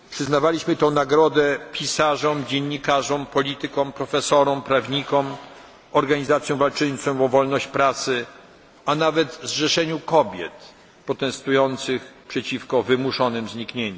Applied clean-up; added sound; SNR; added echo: none; none; none; none.